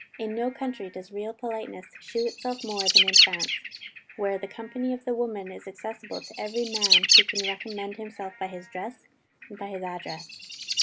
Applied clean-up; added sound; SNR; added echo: none; Bird; -5 dB; none.